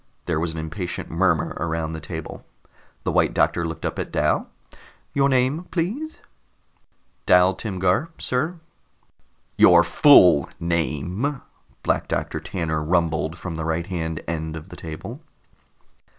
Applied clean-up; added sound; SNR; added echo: none; none; none; none.